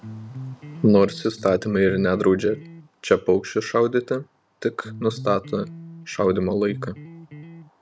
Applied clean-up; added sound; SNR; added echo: none; Electric guitar; 15 dB; none.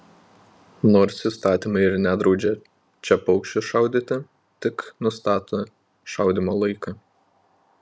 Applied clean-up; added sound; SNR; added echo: none; none; none; none.